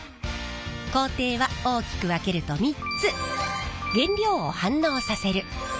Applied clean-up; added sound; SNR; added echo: none; none; none; none.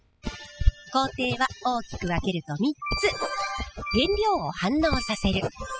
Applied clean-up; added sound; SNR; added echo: classical method spectral subtraction.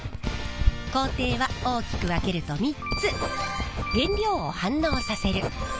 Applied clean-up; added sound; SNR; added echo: none; Writing; 3 dB; none.